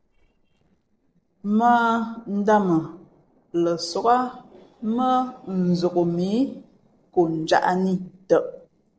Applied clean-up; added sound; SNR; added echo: neural separator model SepFormer DNS4.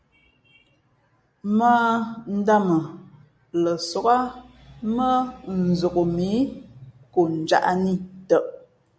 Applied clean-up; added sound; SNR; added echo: none; none; none; none.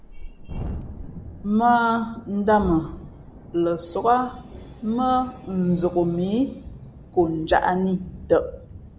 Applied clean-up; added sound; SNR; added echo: none; Thunderstorm; 14 dB; none.